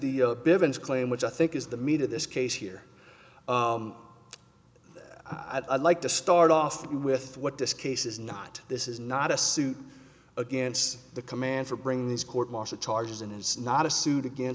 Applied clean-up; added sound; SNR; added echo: none; none; none; none.